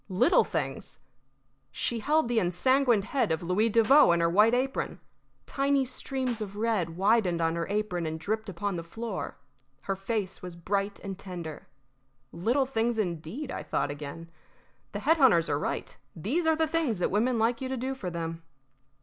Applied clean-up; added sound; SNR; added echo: none; Clapping; 19 dB; none.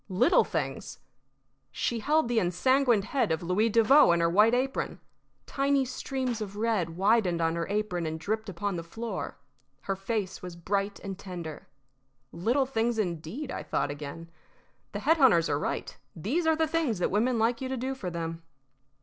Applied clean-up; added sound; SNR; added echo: neural separator model SepFormer DNS4.